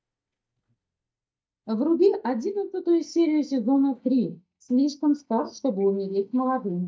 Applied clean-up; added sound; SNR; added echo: neural mask model DeepFilterNet 3.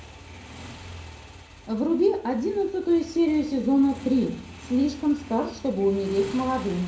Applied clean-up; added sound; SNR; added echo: none; Motorcycle; 17 dB; reverberation time 0.5 s.